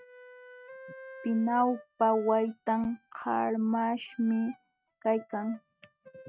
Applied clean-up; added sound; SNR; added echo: neural mask model RNNoise.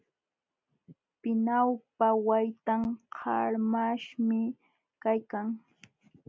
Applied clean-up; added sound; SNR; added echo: none; none; none; none.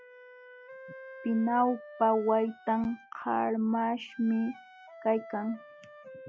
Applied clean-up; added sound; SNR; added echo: classical method log-MMSE.